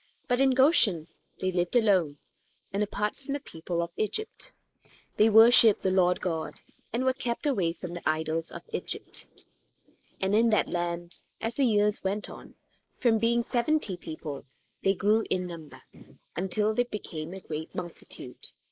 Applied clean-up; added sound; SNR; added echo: neural mask model Resemble Enhance denoiser.